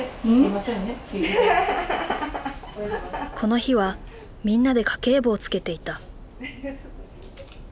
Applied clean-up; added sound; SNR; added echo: none; none; none; none.